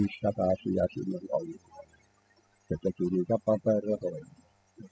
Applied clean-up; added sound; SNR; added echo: classical method spectral subtraction.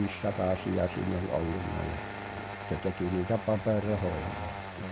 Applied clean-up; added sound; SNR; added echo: none; Engine starting; 7 dB; none.